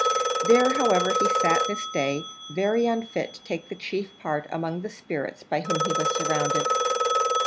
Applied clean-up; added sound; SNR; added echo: none; Telephone; 0 dB; none.